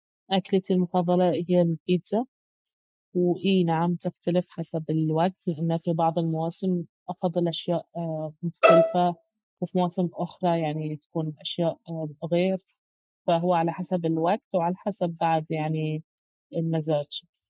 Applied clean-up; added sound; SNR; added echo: classical method Wiener filter.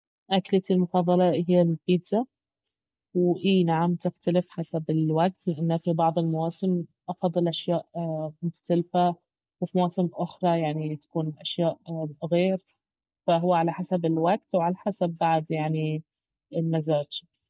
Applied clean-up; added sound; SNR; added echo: none; none; none; none.